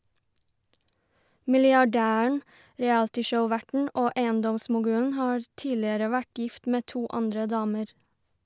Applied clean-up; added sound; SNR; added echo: none; none; none; none.